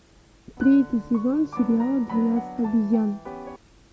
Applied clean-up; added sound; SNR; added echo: none; Piano; 14 dB; none.